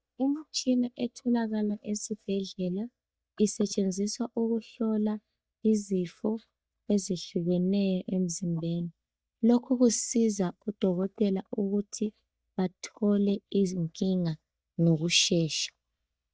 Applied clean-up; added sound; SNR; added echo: neural mask model DeepFilterNet 3.